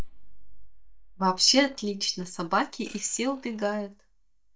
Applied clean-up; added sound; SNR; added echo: neural mask model DeepFilterNet 3.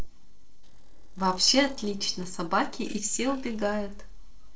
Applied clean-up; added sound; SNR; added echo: neural separator model SepFormer DNS4.